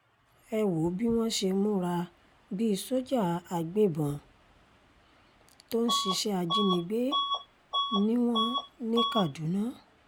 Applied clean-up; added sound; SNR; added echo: none; Bus / Alarm; 2 dB; none.